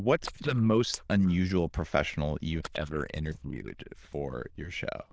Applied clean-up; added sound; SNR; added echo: neural diffusion model UNIVERSE++.